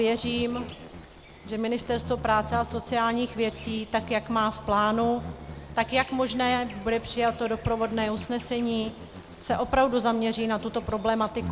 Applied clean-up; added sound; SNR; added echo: none; Insect; 13 dB; none.